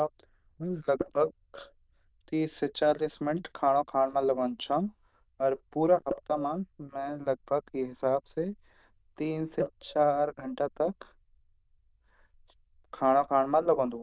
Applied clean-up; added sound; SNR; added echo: neural diffusion model UNIVERSE++.